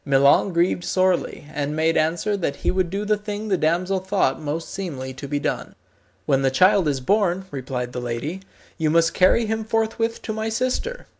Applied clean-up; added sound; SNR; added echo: none; none; none; none.